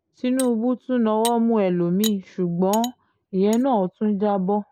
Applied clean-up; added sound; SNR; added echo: none; Cutlery, silverware; 17 dB; none.